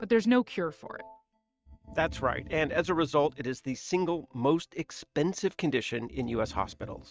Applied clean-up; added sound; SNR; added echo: neural mask model RNNoise.